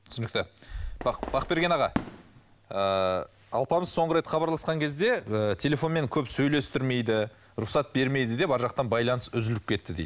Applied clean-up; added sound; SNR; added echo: none; Fireworks; 11 dB; none.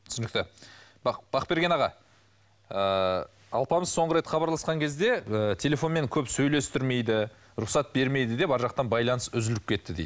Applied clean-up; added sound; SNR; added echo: none; none; none; none.